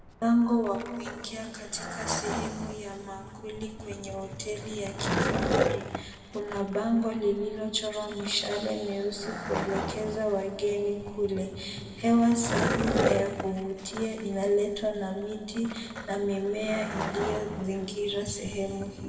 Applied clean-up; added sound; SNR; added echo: none; Skateboard; 5 dB; reverberation time 2.1 s.